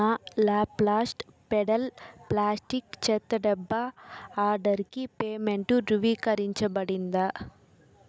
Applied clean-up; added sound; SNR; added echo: none; none; none; none.